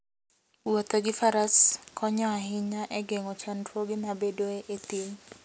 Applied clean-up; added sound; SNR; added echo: none; none; none; none.